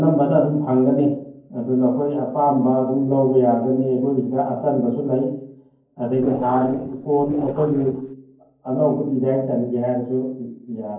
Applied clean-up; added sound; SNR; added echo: neural separator model SepFormer DNS4.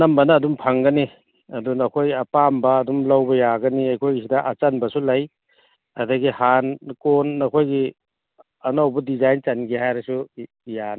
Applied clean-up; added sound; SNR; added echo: none; none; none; none.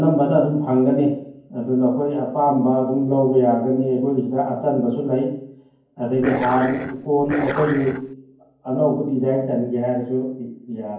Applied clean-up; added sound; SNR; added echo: none; Dog; 8 dB; reverberation time 0.9 s.